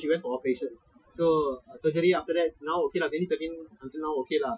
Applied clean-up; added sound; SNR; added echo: classical method Wiener filter.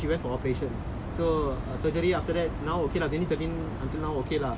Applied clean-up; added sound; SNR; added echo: none; Mechanisms; 20 dB; none.